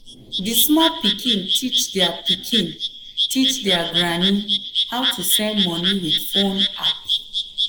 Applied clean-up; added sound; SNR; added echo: neural mask model Resemble Enhance denoiser.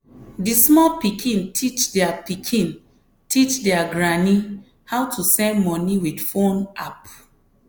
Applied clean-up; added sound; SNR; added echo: none; none; none; none.